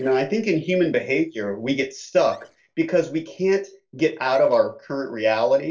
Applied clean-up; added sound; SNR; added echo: neural separator model SepFormer DNS4.